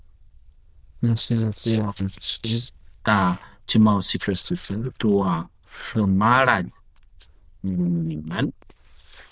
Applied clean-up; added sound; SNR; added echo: neural diffusion model UNIVERSE++.